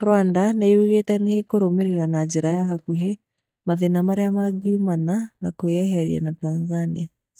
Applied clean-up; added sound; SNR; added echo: neural mask model DeepFilterNet 3.